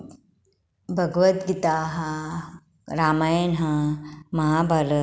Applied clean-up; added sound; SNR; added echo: none; none; none; none.